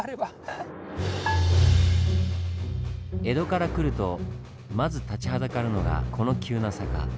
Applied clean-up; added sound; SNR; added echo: none; Marimba, xylophone; -2 dB; none.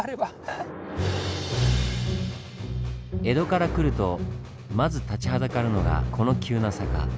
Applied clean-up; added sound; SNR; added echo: none; none; none; none.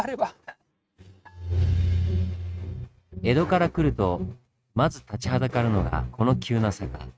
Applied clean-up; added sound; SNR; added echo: neural mask model RNNoise.